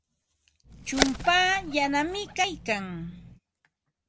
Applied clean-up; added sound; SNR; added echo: none; Bird; 6 dB; none.